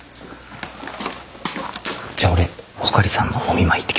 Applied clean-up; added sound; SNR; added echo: none; none; none; none.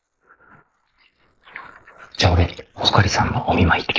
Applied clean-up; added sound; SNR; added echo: neural mask model Resemble Enhance denoiser.